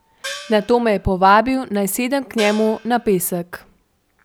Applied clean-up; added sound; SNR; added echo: none; Gong; 15 dB; none.